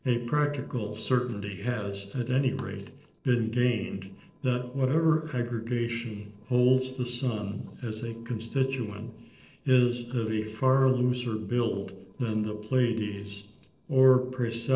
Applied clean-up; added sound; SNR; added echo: neural separator model SepFormer DNS4.